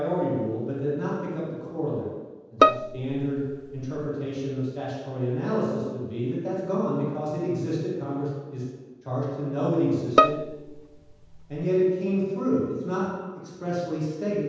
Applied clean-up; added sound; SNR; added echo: none; Bowed string instrument; -3 dB; reverberation time 1.2 s.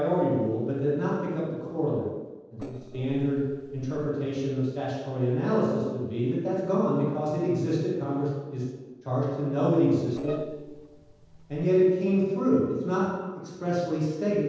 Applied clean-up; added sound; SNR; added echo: neural separator model SepFormer DNS4.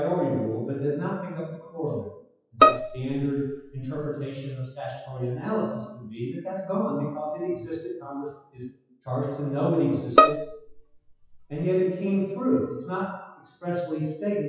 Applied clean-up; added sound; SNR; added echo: classical method WPE with log-MMSE.